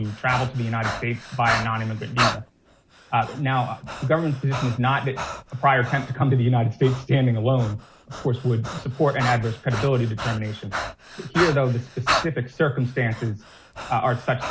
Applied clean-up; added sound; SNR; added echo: none; Breathing; 9 dB; none.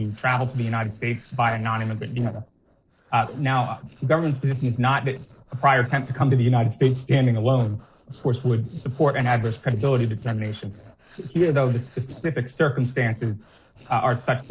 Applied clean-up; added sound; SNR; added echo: neural separator model SepFormer DNS4.